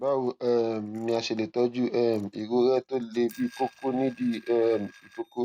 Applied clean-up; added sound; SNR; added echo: neural mask model RNNoise.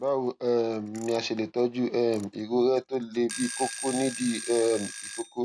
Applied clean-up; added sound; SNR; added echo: none; Alarm / Clock; 8 dB; none.